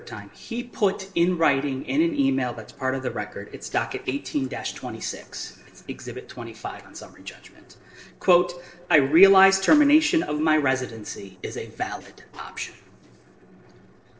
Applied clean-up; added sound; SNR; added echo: neural separator model SepFormer DNS4.